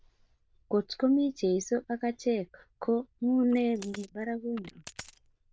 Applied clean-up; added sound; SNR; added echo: neural diffusion model UNIVERSE++.